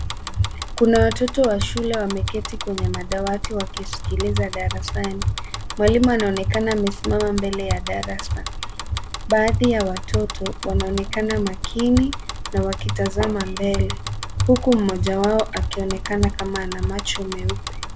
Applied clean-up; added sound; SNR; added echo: none; Bicycle; 7 dB; none.